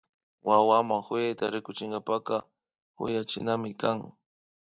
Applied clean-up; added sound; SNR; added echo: neural mask model DeepFilterNet 3.